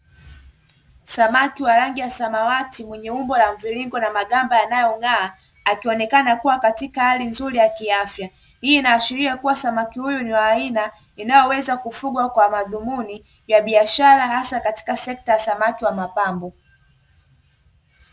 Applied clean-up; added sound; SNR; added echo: none; none; none; none.